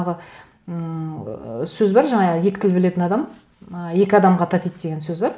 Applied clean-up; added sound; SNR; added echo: none; none; none; none.